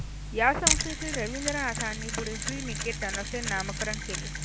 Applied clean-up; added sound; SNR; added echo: none; Mechanisms; -1 dB; none.